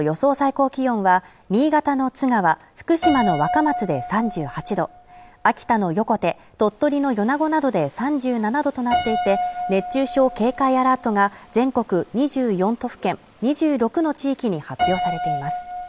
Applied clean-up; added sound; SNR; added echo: none; Piano; 10 dB; none.